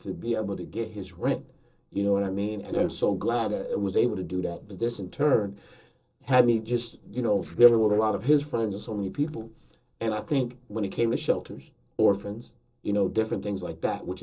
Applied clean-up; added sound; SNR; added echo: neural separator model SepFormer DNS4.